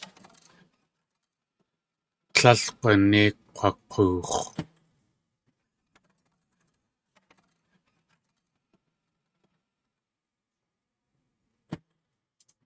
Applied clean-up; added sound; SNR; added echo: neural mask model RNNoise.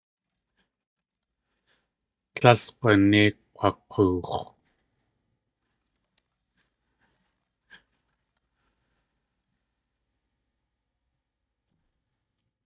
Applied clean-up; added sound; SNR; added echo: neural mask model DeepFilterNet 3.